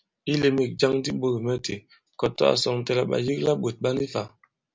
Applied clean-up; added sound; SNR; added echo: none; none; none; none.